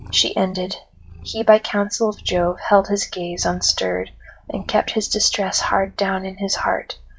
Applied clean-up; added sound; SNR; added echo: classical method log-MMSE.